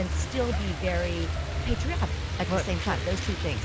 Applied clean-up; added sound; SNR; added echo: none; Truck; -2 dB; none.